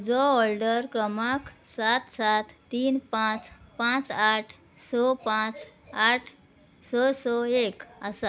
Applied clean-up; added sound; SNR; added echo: none; none; none; none.